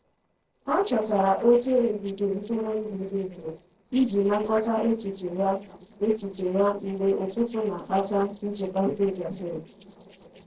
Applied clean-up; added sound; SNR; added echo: neural separator model SepFormer DNS4.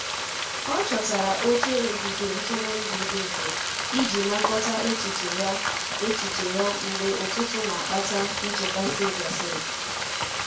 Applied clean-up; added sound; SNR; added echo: none; Frying (food); 0 dB; reverberation time 0.3 s.